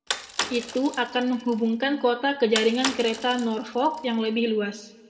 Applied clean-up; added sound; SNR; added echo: none; Bicycle; 10 dB; reverberation time 1.1 s.